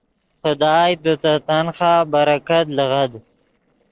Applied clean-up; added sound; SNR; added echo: neural separator model SepFormer DNS4.